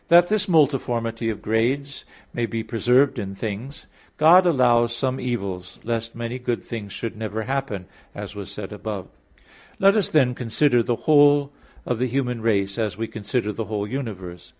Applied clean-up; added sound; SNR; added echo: none; none; none; none.